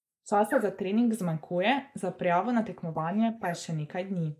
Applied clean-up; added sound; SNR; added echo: neural mask model Resemble Enhance denoiser.